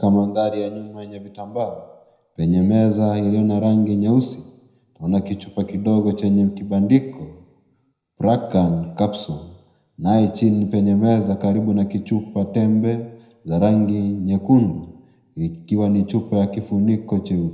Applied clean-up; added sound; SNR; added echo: none; none; none; reverberation time 0.7 s.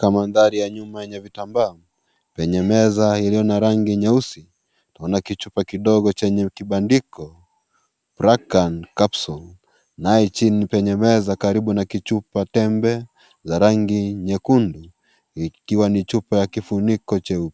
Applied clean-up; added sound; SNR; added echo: none; none; none; none.